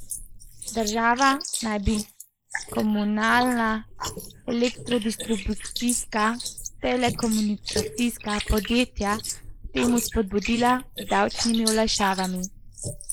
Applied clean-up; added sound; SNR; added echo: neural mask model Resemble Enhance denoiser.